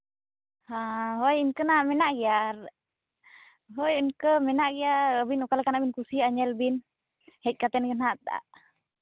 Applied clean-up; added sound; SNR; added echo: none; none; none; none.